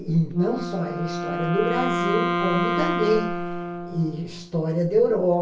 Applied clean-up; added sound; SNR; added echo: none; Wind instrument, woodwind instrument; 3 dB; reverberation time 0.3 s.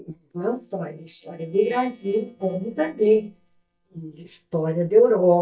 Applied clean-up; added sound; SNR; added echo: neural mask model DeepFilterNet 3.